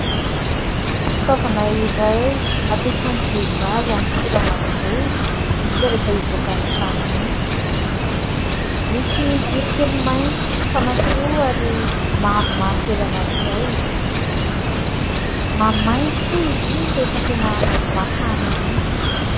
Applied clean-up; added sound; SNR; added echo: none; Chirp, tweet; -5 dB; none.